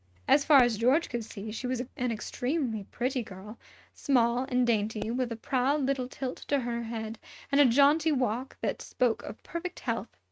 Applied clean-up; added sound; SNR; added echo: neural mask model RNNoise.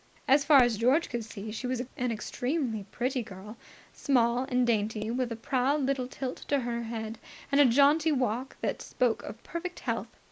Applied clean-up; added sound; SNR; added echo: neural mask model Resemble Enhance denoiser.